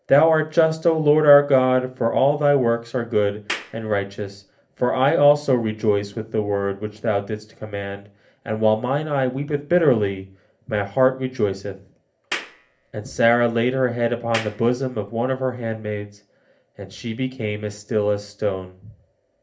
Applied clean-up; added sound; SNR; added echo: none; Clapping; 13 dB; reverberation time 0.3 s.